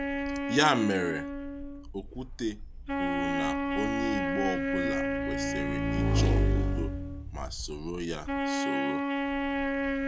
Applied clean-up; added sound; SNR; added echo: none; Motorcycle / Engine + Wind instrument, woodwind instrument; -5 dB; none.